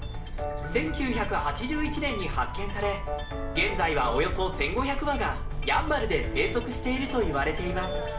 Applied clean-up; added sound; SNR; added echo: none; Bird; 5 dB; reverberation time 0.4 s.